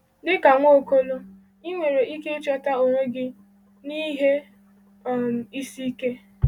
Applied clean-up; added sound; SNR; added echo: none; none; none; none.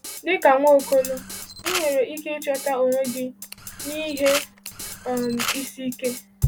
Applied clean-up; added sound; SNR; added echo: none; Drum kit + Camera; 10 dB; none.